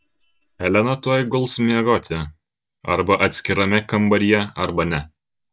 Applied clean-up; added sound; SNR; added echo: neural mask model DeepFilterNet 3.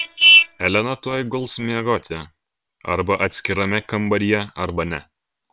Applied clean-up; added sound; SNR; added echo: neural separator model SepFormer WHAM!.